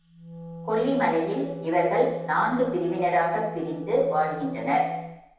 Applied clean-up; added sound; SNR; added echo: none; Wind instrument, woodwind instrument; 13 dB; reverberation time 0.8 s.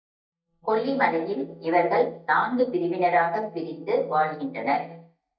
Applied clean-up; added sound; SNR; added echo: neural mask model DeepFilterNet 3.